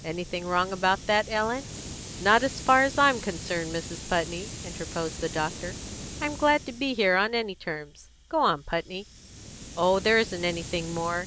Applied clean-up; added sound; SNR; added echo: none; Hiss; 13 dB; none.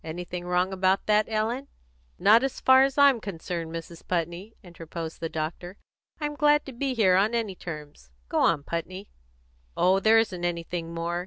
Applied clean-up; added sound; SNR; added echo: none; none; none; none.